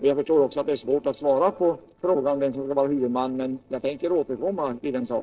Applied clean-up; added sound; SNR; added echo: neural separator model SepFormer DNS4.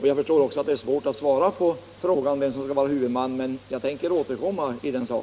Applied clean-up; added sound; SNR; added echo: none; none; none; none.